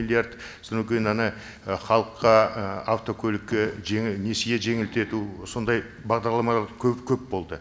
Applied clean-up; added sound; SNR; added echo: none; none; none; none.